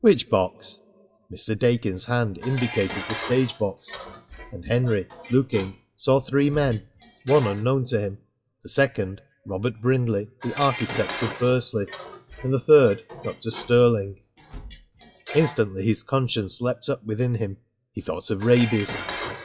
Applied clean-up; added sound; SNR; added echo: classical method WPE with log-MMSE.